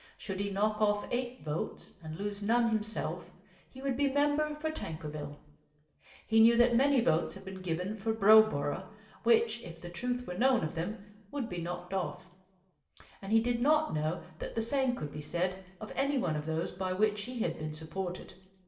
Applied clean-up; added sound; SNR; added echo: none; none; none; reverberation time 0.8 s.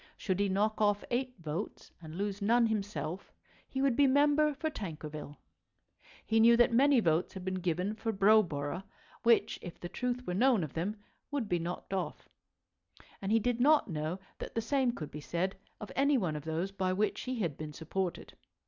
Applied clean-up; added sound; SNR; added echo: none; none; none; none.